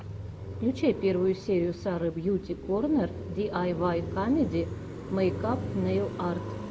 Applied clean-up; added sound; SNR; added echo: none; Car passing by; 8 dB; none.